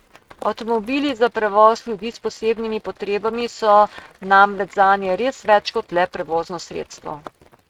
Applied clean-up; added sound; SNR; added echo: neural mask model RNNoise.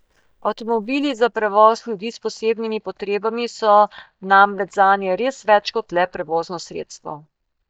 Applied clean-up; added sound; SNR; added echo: neural mask model DeepFilterNet 3.